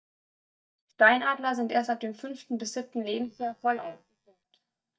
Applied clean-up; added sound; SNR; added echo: neural mask model DeepFilterNet 3.